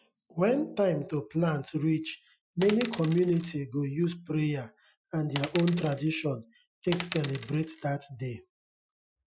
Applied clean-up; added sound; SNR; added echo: classical method Wiener filter.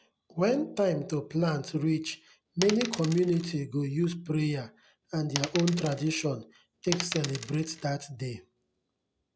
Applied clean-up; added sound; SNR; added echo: none; Coin (dropping); 8 dB; none.